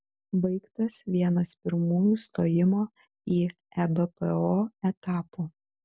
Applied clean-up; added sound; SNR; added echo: none; none; none; none.